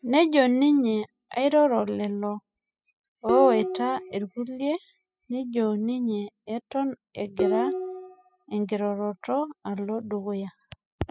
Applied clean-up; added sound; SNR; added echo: classical method spectral subtraction.